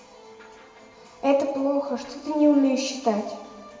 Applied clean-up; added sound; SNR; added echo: none; none; none; reverberation time 2.3 s.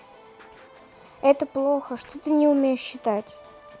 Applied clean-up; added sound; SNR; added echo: none; none; none; none.